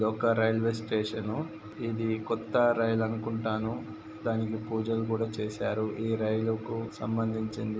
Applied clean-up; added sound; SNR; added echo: none; none; none; none.